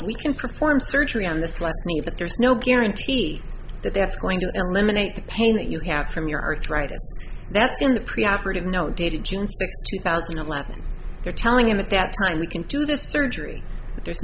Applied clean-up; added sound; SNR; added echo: none; none; none; none.